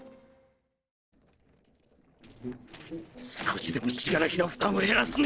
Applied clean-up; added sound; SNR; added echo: neural separator model SepFormer DNS4.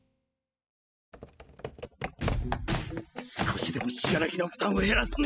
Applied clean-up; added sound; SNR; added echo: classical method spectral subtraction.